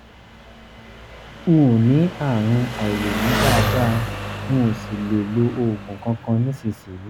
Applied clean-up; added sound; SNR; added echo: none; Engine; 6 dB; none.